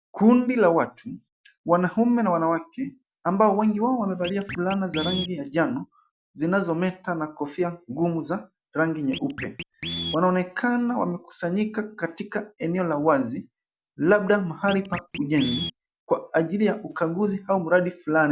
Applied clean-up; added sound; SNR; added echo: none; Scratching (performance technique); 12 dB; none.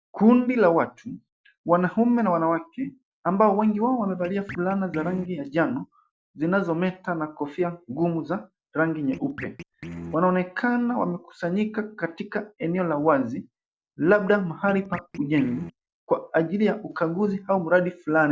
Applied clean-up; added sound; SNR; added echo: neural separator model SepFormer DNS4.